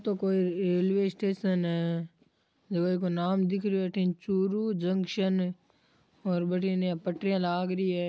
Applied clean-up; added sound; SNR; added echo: none; none; none; none.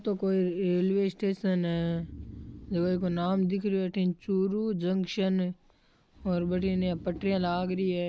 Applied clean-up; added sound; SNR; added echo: none; Breathing; 19 dB; none.